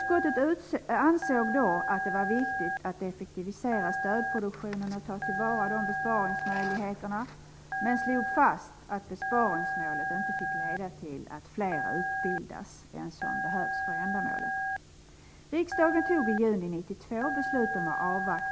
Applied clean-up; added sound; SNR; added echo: none; Telephone; 3 dB; none.